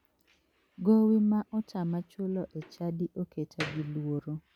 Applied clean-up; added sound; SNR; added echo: none; Slam; 18 dB; none.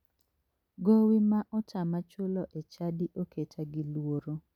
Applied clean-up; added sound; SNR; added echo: none; none; none; none.